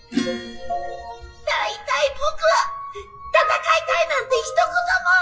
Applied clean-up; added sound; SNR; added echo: classical method WPE with log-MMSE.